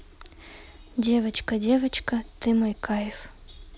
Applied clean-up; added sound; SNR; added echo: none; none; none; none.